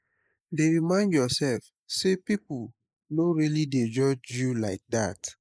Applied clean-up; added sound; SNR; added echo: neural mask model Resemble Enhance denoiser.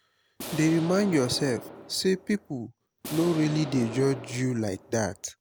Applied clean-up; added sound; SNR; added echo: none; Explosion; 12 dB; none.